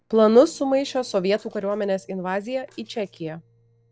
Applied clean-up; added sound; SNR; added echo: neural separator model SepFormer DNS4.